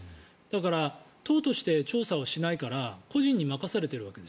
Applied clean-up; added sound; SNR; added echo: none; none; none; none.